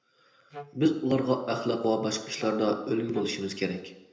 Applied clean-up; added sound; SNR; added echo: none; Wind instrument, woodwind instrument; 17 dB; reverberation time 0.7 s.